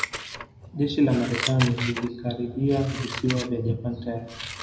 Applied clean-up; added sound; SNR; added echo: none; Scissors; 9 dB; reverberation time 0.8 s.